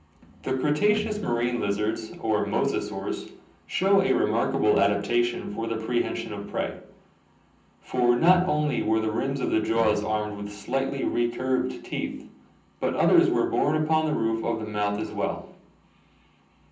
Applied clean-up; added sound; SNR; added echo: none; Electric guitar; 17 dB; reverberation time 0.6 s.